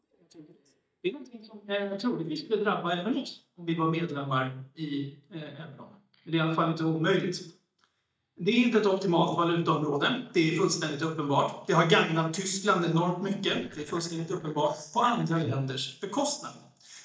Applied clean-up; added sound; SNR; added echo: neural mask model DeepFilterNet 3.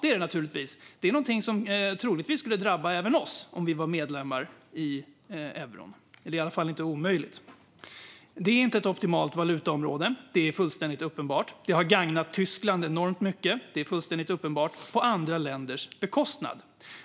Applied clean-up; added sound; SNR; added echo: none; none; none; none.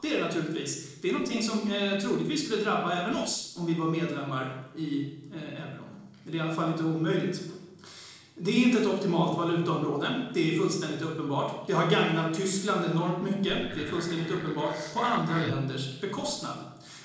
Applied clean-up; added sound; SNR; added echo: neural separator model SepFormer DNS4.